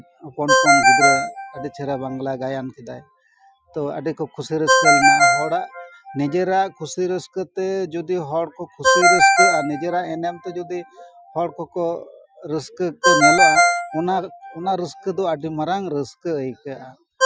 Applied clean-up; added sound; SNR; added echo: classical method Wiener filter.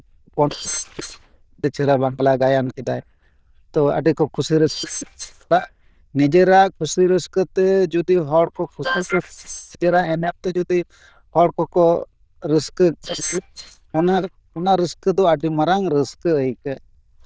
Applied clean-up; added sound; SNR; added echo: neural diffusion model UNIVERSE++.